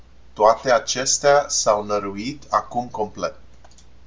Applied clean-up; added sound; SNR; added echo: none; none; none; none.